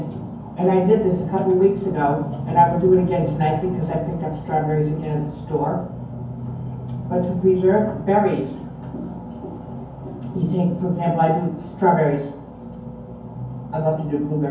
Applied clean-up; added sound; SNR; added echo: none; none; none; reverberation time 0.9 s.